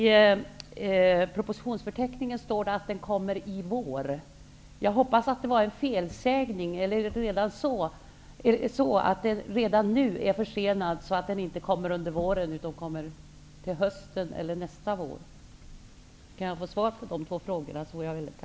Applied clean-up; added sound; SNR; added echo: none; none; none; none.